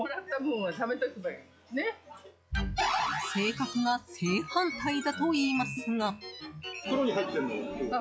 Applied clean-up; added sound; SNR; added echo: classical method log-MMSE.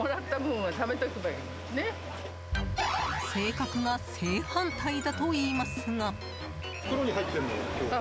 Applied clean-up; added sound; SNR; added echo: none; Car; 10 dB; none.